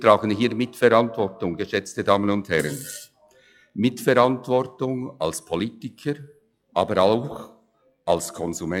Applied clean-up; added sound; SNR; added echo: classical method log-MMSE.